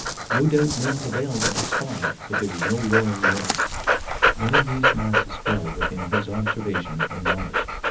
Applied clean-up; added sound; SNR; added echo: none; Dog; -2 dB; reverberation time 0.4 s.